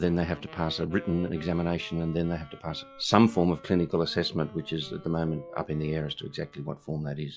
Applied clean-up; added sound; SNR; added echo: classical method log-MMSE.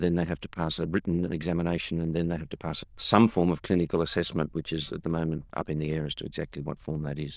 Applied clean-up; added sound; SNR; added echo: neural diffusion model UNIVERSE++.